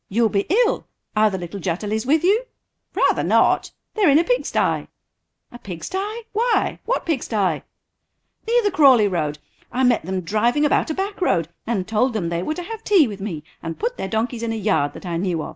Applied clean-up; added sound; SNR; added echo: none; none; none; none.